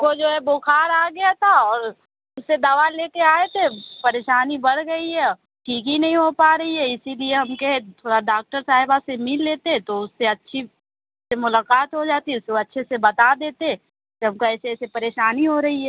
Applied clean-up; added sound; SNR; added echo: none; none; none; none.